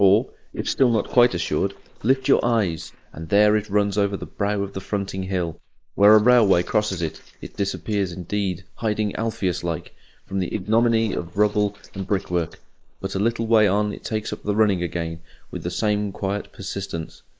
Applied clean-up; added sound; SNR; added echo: neural mask model Resemble Enhance denoiser.